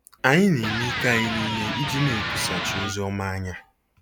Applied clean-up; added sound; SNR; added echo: none; Electric guitar; 4 dB; none.